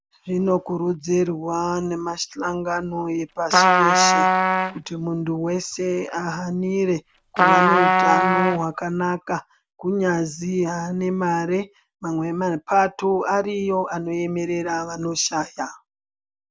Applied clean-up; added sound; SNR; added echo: none; Trumpet; -5 dB; none.